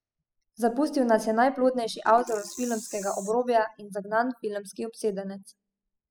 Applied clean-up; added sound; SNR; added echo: classical method spectral subtraction.